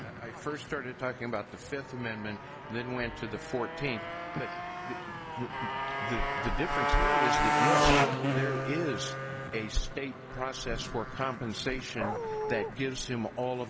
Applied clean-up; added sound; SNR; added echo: none; Dog + Motorcycle; -2 dB; none.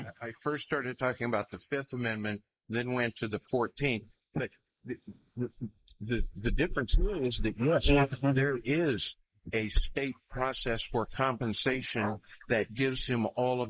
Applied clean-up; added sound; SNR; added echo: neural mask model Resemble Enhance denoiser.